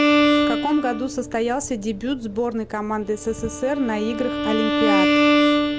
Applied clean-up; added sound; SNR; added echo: none; Bowed string instrument; -3 dB; none.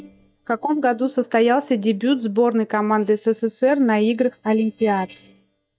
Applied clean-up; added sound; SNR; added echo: neural mask model DeepFilterNet 3.